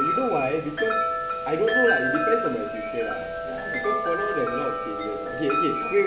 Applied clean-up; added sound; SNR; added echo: none; Wind chime; 0 dB; reverberation time 0.9 s.